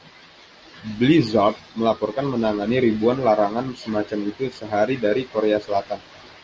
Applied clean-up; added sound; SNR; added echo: none; none; none; none.